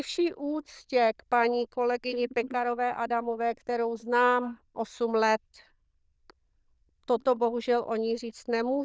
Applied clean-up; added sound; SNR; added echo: neural diffusion model UNIVERSE++.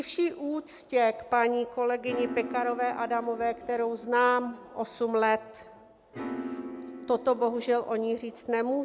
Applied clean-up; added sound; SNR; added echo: none; Piano; 14 dB; none.